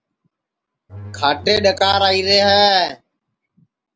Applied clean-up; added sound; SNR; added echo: none; Bowed string instrument; 15 dB; none.